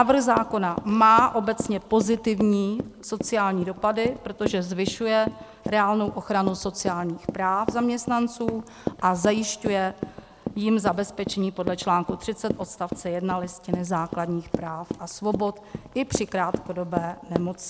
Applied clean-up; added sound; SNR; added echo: none; Run; 9 dB; none.